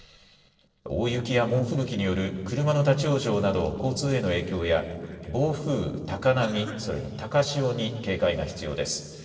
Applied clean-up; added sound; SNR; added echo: neural separator model SepFormer DNS4.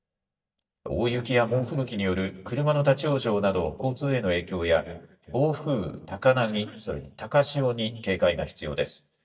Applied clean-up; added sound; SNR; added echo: neural mask model DeepFilterNet 3.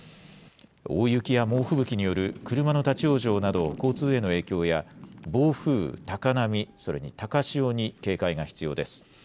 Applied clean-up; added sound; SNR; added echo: none; none; none; none.